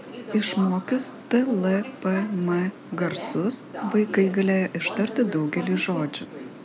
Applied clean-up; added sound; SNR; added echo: none; Subway, metro, underground; 12 dB; none.